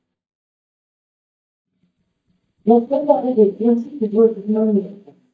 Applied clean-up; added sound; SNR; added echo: neural mask model DeepFilterNet 3.